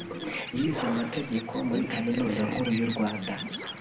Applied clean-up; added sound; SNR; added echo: none; Bird; 7 dB; reverberation time 0.7 s.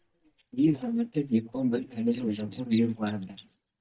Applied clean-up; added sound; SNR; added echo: neural mask model DeepFilterNet 3.